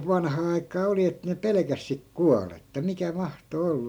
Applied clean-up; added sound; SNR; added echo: none; none; none; none.